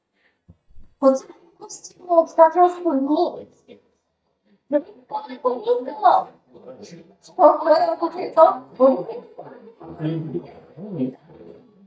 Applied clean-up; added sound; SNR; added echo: neural mask model DeepFilterNet 3.